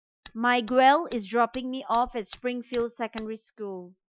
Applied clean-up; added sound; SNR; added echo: classical method Wiener filter.